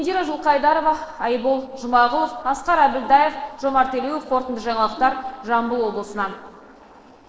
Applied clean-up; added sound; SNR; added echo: neural separator model SepFormer DNS4.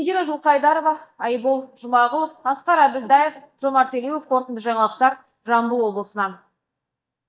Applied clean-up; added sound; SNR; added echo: neural mask model DeepFilterNet 3.